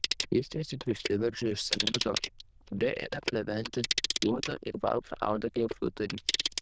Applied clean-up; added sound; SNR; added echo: neural diffusion model UNIVERSE++.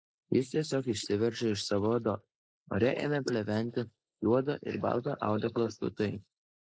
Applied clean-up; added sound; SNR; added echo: neural mask model Resemble Enhance denoiser.